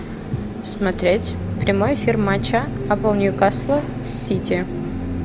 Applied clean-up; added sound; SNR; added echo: none; none; none; none.